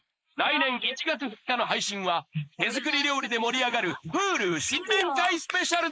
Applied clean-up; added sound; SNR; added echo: neural mask model Resemble Enhance denoiser.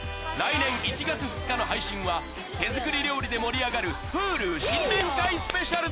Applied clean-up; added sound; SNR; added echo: none; none; none; none.